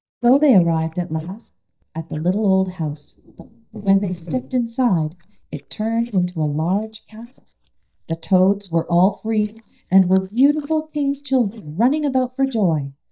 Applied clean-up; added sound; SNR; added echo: neural mask model DeepFilterNet 3.